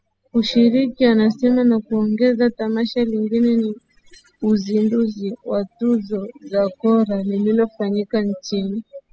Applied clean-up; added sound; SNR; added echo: classical method spectral subtraction.